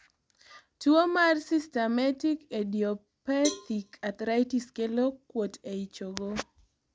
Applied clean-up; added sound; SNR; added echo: none; Cowbell; 13 dB; none.